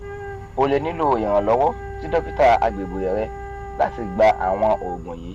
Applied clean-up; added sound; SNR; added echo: none; Wind instrument, woodwind instrument + Insect; 11 dB; none.